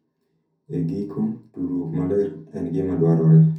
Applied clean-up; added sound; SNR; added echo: none; none; none; reverberation time 0.3 s.